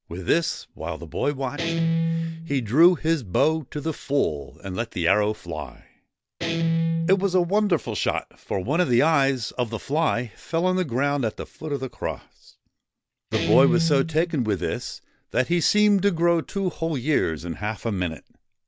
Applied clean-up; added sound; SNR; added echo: none; Guitar; 5 dB; none.